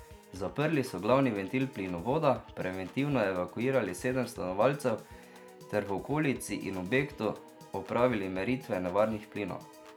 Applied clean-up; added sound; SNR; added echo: none; Piano / Organ; 20 dB; none.